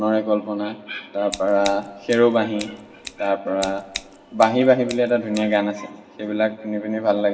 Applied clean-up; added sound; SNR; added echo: none; Scissors; 16 dB; reverberation time 1.4 s.